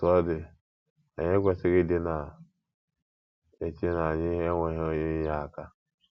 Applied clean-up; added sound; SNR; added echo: none; none; none; none.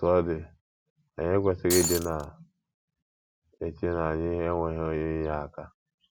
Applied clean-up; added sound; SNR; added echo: none; Shatter; 1 dB; none.